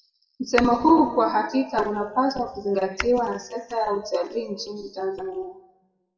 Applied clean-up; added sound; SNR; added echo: classical method WPE with log-MMSE.